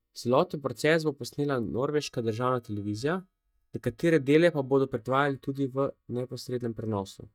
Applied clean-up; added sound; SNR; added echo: neural mask model DeepFilterNet 3.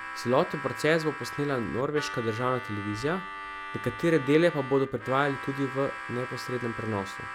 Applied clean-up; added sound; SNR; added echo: none; Harmonica; 9 dB; none.